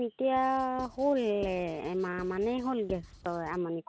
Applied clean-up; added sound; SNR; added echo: none; Writing; 18 dB; none.